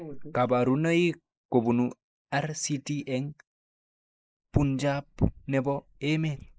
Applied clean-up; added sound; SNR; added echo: neural mask model Resemble Enhance denoiser.